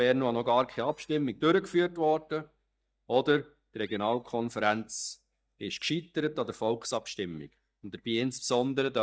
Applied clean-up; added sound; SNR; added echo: neural mask model DeepFilterNet 3.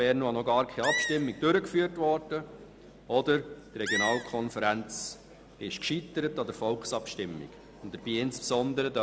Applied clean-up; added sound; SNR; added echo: none; Animal; 6 dB; none.